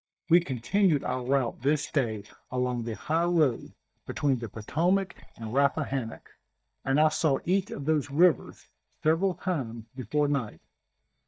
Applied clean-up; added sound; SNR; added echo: neural mask model DeepFilterNet 3.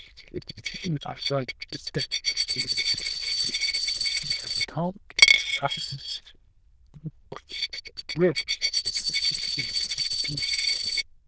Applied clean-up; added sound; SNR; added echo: neural diffusion model UNIVERSE++.